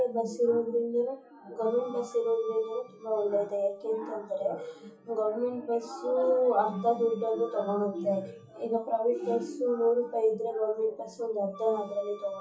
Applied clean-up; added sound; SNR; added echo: classical method WPE with log-MMSE.